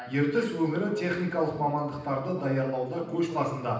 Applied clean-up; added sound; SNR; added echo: none; none; none; reverberation time 0.9 s.